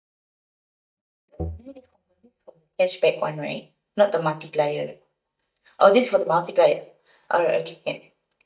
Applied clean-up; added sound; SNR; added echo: neural mask model DeepFilterNet 3.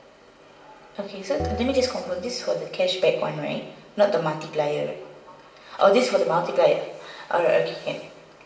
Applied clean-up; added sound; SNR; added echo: none; Bell; 12 dB; reverberation time 1.0 s.